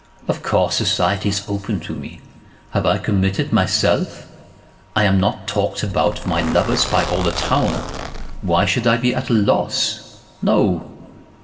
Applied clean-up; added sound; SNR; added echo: none; Zipper (clothing); 7 dB; reverberation time 1.3 s.